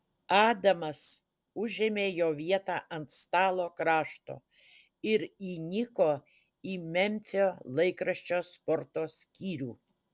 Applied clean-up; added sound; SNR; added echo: none; none; none; none.